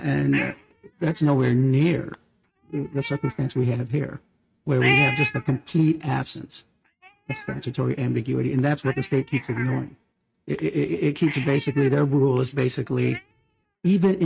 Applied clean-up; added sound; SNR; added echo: neural mask model RNNoise.